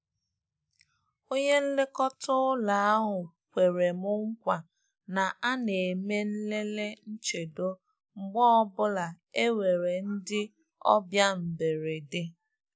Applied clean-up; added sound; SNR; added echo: none; none; none; none.